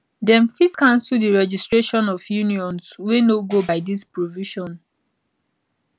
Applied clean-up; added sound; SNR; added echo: none; Tambourine; 11 dB; none.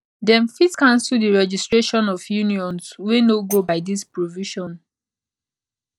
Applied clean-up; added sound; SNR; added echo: neural mask model DeepFilterNet 3.